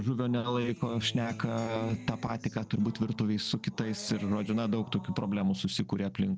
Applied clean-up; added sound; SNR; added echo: none; Acoustic guitar; 15 dB; none.